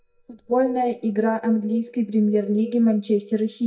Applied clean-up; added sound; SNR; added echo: neural mask model DeepFilterNet 3.